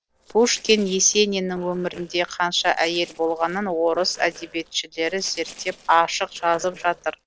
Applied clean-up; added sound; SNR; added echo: neural separator model SepFormer DNS4.